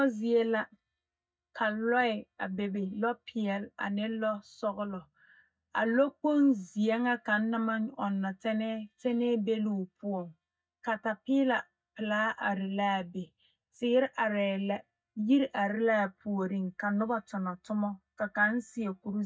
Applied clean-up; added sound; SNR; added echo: neural mask model DeepFilterNet 3.